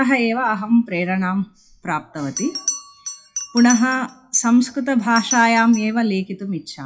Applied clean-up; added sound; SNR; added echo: classical method WPE with log-MMSE.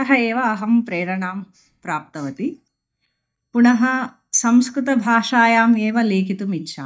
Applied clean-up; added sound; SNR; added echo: neural mask model DeepFilterNet 3.